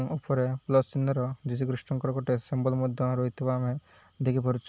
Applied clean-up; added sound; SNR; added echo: none; none; none; none.